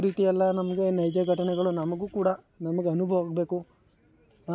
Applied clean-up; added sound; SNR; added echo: none; none; none; none.